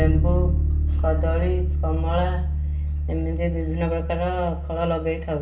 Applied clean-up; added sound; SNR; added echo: none; Bass guitar; -4 dB; reverberation time 0.7 s.